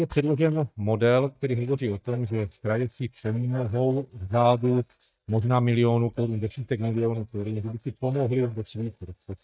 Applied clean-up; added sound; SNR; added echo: neural mask model DeepFilterNet 3.